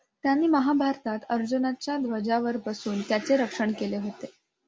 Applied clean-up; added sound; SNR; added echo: none; none; none; none.